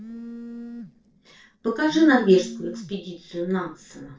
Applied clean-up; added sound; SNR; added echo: neural separator model SepFormer DNS4.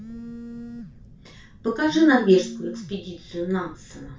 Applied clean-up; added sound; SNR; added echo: none; Telephone; 14 dB; reverberation time 0.3 s.